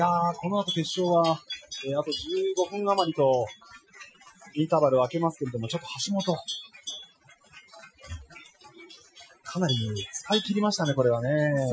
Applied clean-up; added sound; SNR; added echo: classical method Wiener filter.